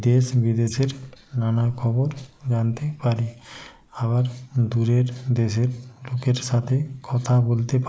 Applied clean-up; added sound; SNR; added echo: neural mask model Resemble Enhance denoiser.